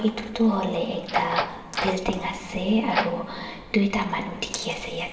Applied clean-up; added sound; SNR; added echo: none; Door; 6 dB; reverberation time 2.3 s.